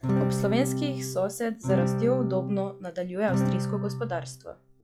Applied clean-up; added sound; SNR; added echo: classical method log-MMSE.